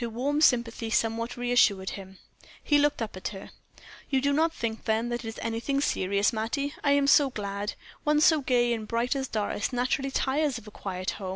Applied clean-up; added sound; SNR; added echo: none; none; none; none.